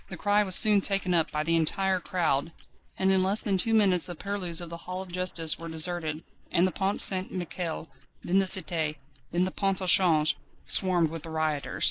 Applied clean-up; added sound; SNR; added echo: neural mask model Resemble Enhance denoiser.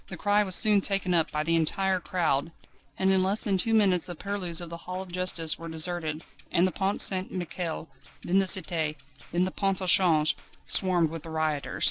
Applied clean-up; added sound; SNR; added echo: neural separator model SepFormer DNS4.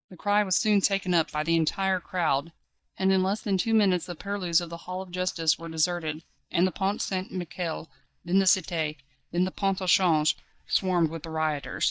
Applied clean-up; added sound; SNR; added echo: neural mask model DeepFilterNet 3.